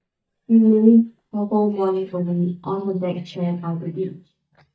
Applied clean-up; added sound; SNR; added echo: neural mask model DeepFilterNet 3.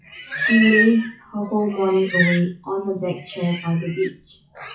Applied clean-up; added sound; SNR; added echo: classical method WPE with log-MMSE.